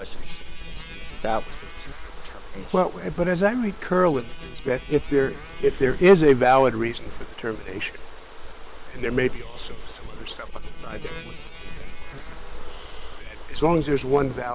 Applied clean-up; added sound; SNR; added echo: neural separator model SepFormer WHAM!.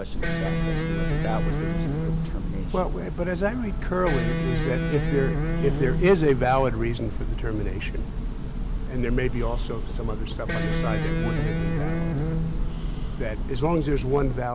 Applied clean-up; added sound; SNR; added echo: none; Church bell + Electric guitar; -2 dB; none.